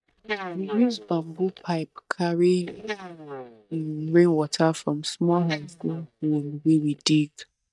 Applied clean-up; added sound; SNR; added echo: neural mask model DeepFilterNet 3.